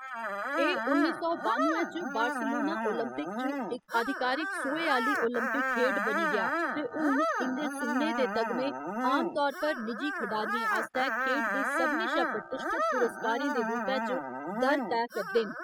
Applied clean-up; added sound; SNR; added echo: classical method spectral subtraction.